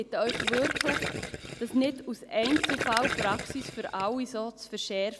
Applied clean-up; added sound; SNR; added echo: none; Gurgling; 3 dB; none.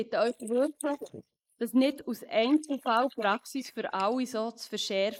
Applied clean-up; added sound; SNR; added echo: neural mask model Resemble Enhance denoiser.